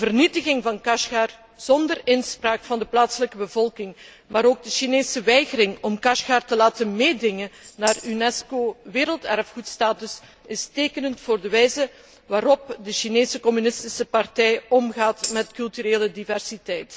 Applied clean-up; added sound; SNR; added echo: none; Tambourine; 13 dB; none.